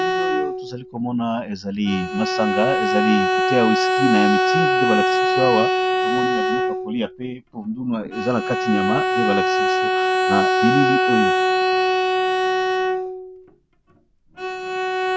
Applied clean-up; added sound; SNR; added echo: none; Bowed string instrument; -4 dB; none.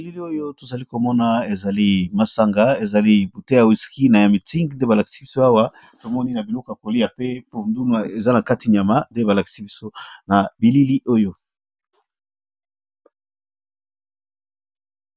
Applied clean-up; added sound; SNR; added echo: none; none; none; none.